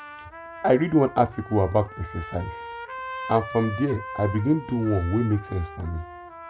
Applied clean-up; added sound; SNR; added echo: none; Trumpet; 13 dB; none.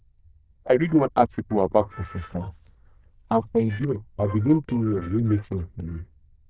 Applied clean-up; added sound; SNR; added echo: neural diffusion model UNIVERSE++.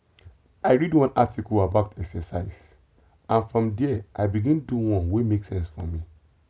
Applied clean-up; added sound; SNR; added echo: none; none; none; none.